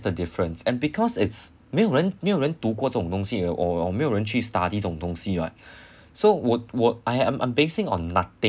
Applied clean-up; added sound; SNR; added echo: none; none; none; none.